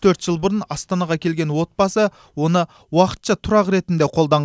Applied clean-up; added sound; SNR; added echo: none; none; none; none.